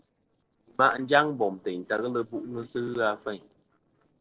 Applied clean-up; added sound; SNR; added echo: neural separator model SepFormer DNS4.